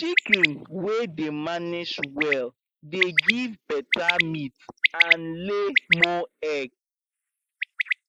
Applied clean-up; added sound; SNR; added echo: neural mask model Resemble Enhance denoiser.